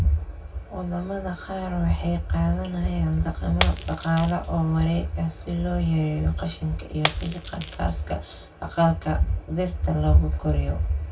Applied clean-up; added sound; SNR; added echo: none; Shatter; 10 dB; reverberation time 0.1 s.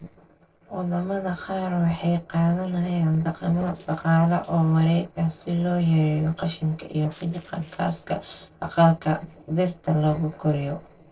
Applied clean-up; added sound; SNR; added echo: neural separator model SepFormer DNS4.